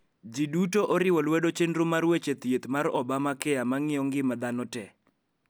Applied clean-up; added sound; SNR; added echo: none; none; none; none.